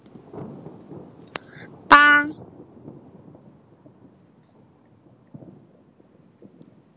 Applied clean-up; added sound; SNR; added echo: none; Thunder; 20 dB; none.